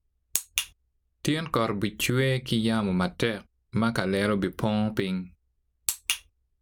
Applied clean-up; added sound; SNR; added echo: none; none; none; none.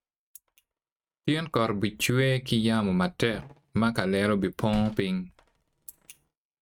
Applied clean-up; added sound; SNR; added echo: neural mask model RNNoise.